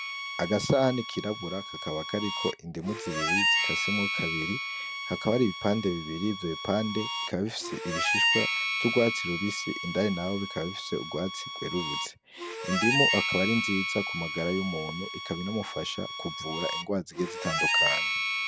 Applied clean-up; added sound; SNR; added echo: none; Harmonica; 1 dB; none.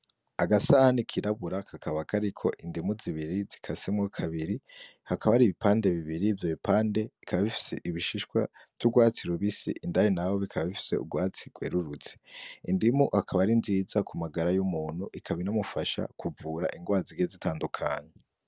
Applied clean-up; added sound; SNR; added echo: none; none; none; none.